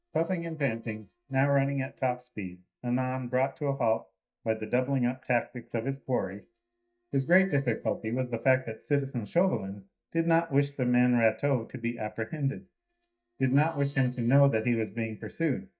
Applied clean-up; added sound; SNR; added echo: neural mask model DeepFilterNet 3.